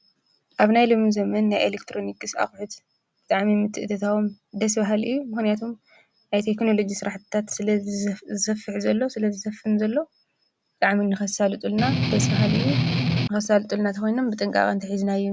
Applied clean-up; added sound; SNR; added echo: none; Strum; -2 dB; none.